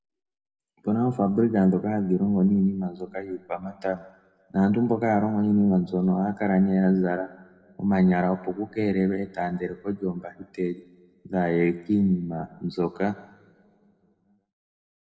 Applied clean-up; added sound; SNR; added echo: none; none; none; reverberation time 1.0 s.